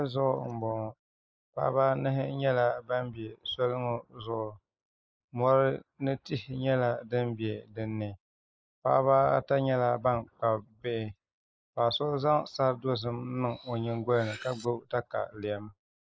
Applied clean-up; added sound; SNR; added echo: neural mask model Resemble Enhance denoiser.